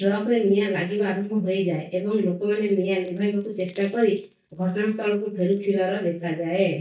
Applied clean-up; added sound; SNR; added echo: neural mask model DeepFilterNet 3.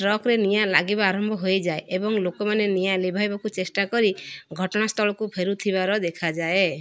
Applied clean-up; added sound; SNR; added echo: none; none; none; none.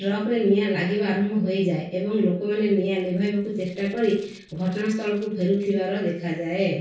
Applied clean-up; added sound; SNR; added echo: neural separator model SepFormer DNS4.